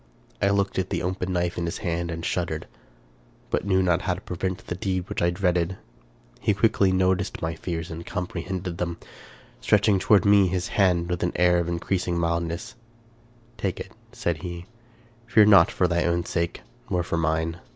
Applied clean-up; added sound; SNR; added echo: none; none; none; none.